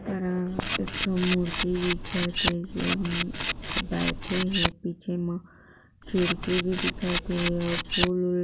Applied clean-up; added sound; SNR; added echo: none; Camera; -1 dB; none.